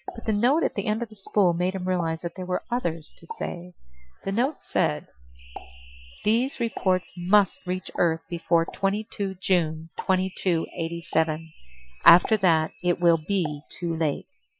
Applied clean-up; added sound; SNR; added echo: classical method Wiener filter.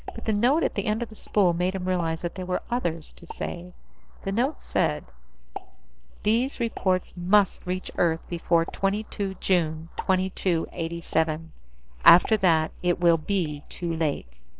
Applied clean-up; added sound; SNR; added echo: neural separator model SepFormer DNS4.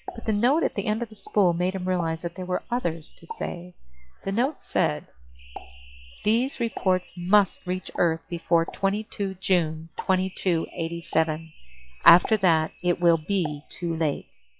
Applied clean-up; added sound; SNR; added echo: classical method log-MMSE.